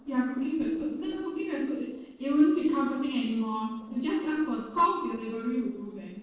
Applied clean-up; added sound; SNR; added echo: neural separator model SepFormer DNS4.